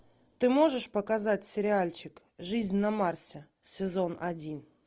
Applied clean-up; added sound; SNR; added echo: none; none; none; none.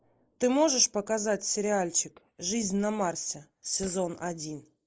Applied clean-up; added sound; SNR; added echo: neural mask model Resemble Enhance denoiser.